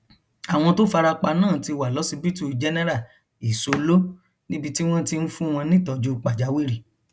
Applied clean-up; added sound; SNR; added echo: none; none; none; none.